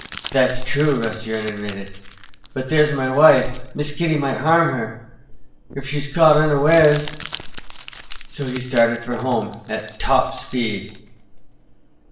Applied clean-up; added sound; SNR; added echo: none; Crumpling, crinkling; 20 dB; reverberation time 0.7 s.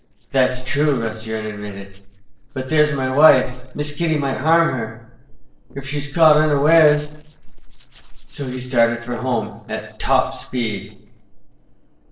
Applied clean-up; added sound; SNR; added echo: neural separator model SepFormer DNS4.